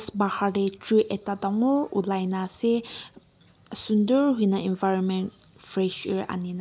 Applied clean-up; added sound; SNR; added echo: none; none; none; none.